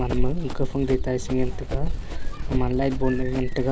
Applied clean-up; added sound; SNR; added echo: none; Run; -2 dB; none.